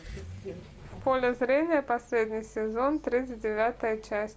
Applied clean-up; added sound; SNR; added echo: none; Accelerating, revving, vroom; 18 dB; none.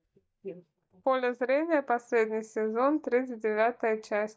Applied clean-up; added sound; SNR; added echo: neural mask model DeepFilterNet 3.